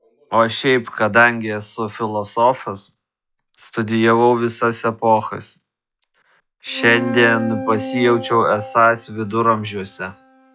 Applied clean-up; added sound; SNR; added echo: classical method log-MMSE.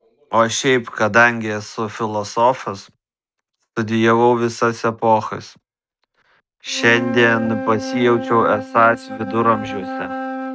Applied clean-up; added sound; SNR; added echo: neural mask model RNNoise.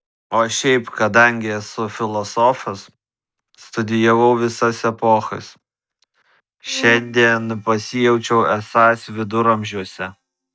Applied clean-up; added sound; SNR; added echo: neural mask model DeepFilterNet 3.